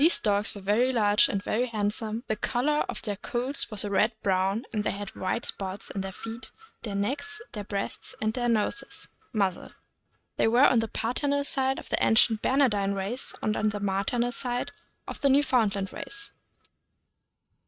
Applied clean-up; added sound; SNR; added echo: neural mask model RNNoise.